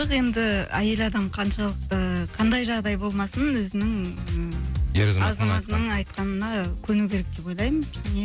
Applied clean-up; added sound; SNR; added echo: none; none; none; none.